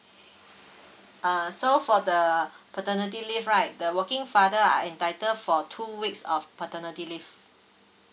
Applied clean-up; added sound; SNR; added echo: none; none; none; none.